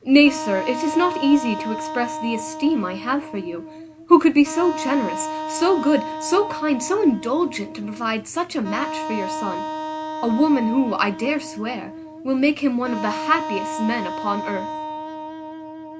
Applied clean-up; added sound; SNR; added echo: none; Wind instrument, woodwind instrument; 8 dB; none.